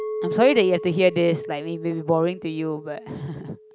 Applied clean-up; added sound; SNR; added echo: none; Chink, clink; 10 dB; none.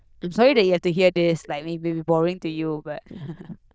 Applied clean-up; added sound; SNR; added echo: neural diffusion model UNIVERSE++.